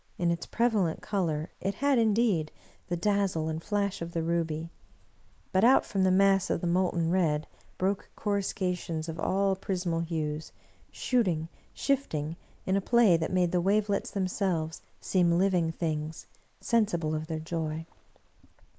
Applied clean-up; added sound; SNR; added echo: neural mask model Resemble Enhance denoiser.